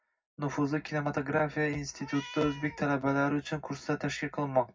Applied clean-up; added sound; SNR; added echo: none; Meow; 14 dB; reverberation time 0.4 s.